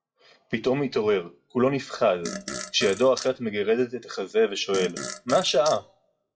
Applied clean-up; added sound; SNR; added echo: classical method WPE with log-MMSE.